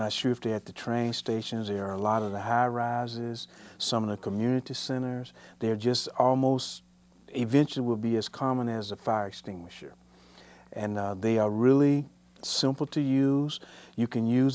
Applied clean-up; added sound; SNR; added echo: none; none; none; none.